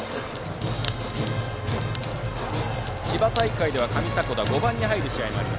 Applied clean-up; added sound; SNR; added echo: none; Crackle; 15 dB; none.